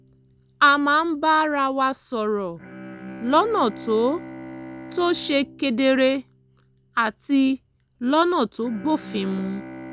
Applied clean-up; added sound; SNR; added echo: none; Bowed string instrument; 18 dB; none.